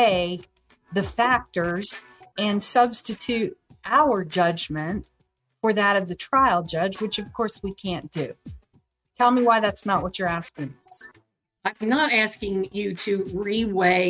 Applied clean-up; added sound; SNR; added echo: neural mask model RNNoise.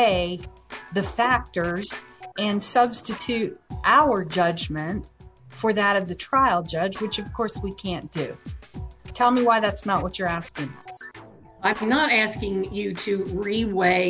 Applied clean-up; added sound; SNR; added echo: none; Scratching (performance technique); 15 dB; none.